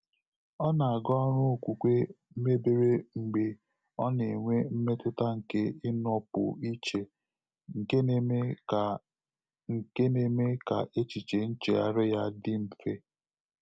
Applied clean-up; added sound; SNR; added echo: none; none; none; none.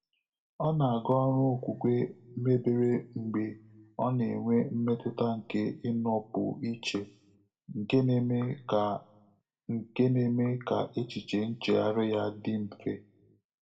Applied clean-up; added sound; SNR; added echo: none; none; none; reverberation time 0.3 s.